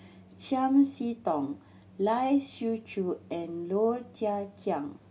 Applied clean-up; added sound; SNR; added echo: none; none; none; none.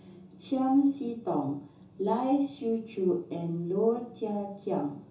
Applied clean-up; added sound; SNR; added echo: none; none; none; reverberation time 0.7 s.